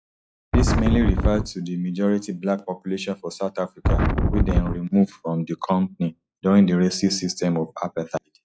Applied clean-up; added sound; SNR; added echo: classical method log-MMSE.